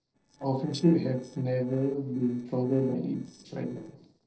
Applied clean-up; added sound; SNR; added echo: neural separator model SepFormer DNS4.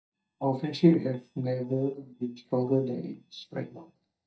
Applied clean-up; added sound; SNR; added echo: neural mask model DeepFilterNet 3.